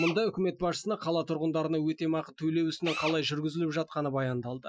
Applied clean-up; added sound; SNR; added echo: classical method Wiener filter.